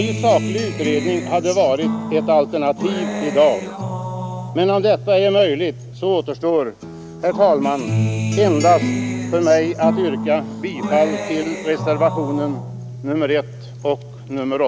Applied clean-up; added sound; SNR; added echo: none; Acoustic guitar; 6 dB; none.